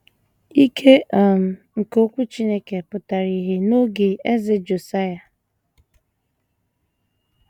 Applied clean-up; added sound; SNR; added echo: none; none; none; none.